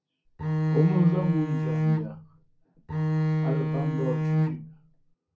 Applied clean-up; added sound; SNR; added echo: none; Bowed string instrument; -4 dB; reverberation time 0.3 s.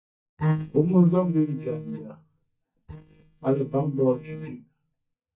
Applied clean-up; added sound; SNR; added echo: neural mask model DeepFilterNet 3.